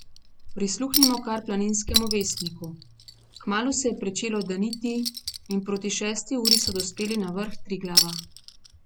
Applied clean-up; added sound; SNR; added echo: none; Chink, clink; 1 dB; none.